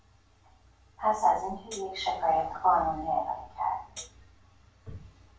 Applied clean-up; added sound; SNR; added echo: none; Hi-hat; 14 dB; reverberation time 0.3 s.